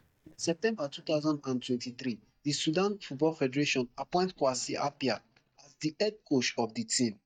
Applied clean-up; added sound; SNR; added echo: neural mask model DeepFilterNet 3.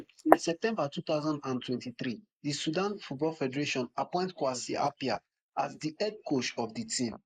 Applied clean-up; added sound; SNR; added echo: neural mask model Resemble Enhance denoiser.